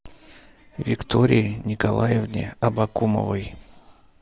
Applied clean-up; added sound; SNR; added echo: none; none; none; none.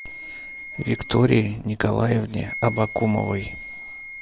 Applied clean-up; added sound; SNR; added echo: none; Wind instrument, woodwind instrument; 14 dB; none.